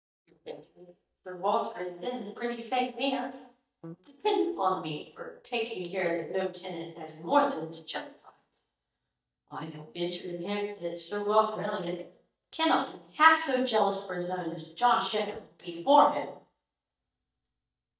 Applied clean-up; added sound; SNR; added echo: neural mask model DeepFilterNet 3.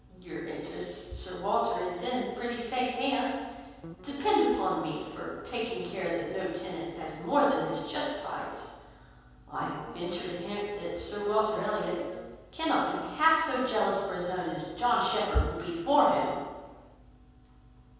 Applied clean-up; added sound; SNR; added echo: none; Guitar; 16 dB; reverberation time 1.2 s.